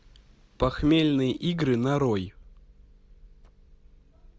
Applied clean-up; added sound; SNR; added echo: none; none; none; none.